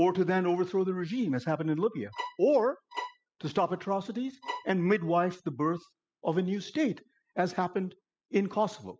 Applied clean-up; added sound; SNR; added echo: classical method spectral subtraction.